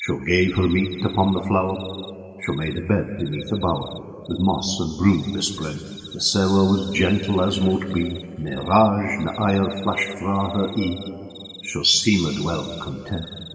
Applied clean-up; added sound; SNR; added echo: none; Cricket; 19 dB; reverberation time 2.5 s.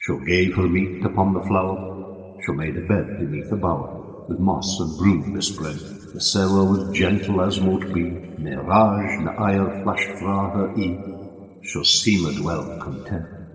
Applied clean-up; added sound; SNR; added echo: neural separator model SepFormer DNS4.